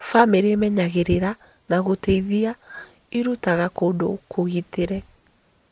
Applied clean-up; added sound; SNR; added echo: none; none; none; none.